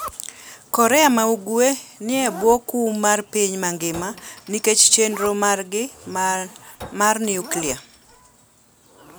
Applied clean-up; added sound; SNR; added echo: none; Chink, clink + Zipper (clothing); 19 dB; none.